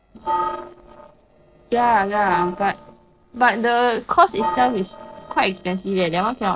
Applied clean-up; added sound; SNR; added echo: neural separator model SepFormer DNS4.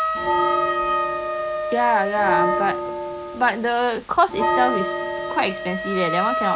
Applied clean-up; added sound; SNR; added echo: none; Bell + Wind instrument, woodwind instrument; 0 dB; none.